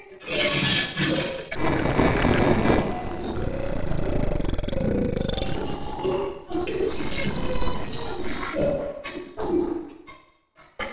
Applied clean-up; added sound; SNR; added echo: neural separator model SepFormer DNS4.